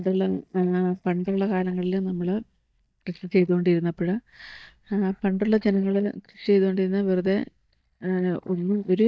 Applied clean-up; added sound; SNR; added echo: neural mask model DeepFilterNet 3.